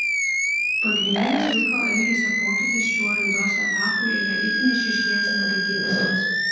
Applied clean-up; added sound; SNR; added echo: none; Animal; -5 dB; reverberation time 1.1 s.